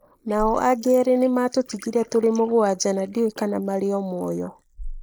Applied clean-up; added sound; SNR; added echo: neural mask model Resemble Enhance denoiser.